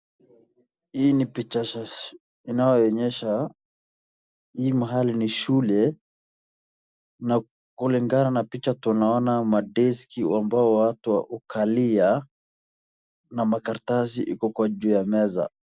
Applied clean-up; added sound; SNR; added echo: none; none; none; none.